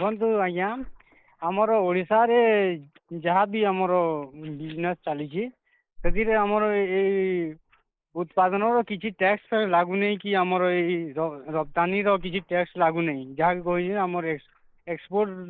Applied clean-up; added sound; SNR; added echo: neural mask model Resemble Enhance denoiser.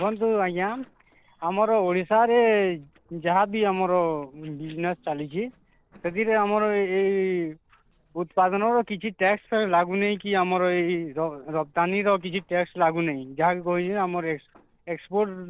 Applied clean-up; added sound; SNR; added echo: neural separator model SepFormer DNS4.